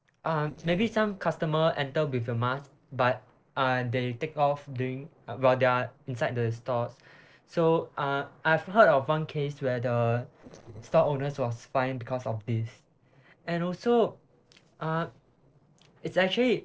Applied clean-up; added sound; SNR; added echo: neural separator model SepFormer DNS4.